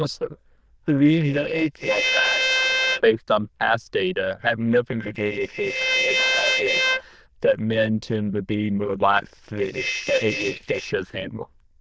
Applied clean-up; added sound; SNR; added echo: neural diffusion model UNIVERSE++.